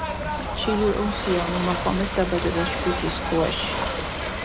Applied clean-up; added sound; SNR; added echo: none; Ocean / Boat, Water vehicle; 1 dB; none.